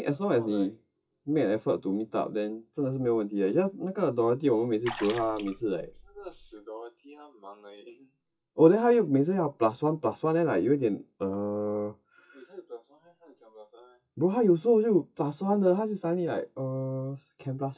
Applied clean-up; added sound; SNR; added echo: classical method WPE with log-MMSE.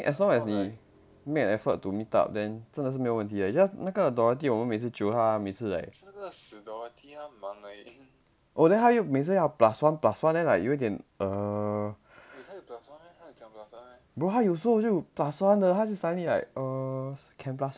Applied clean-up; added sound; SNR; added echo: none; none; none; none.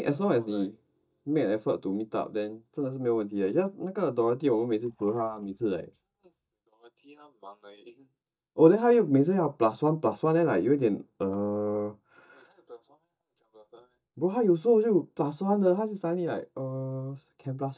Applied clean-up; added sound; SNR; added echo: neural mask model DeepFilterNet 3.